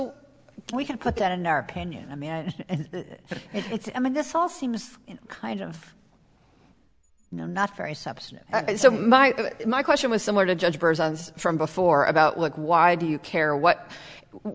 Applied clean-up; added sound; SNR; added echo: none; none; none; none.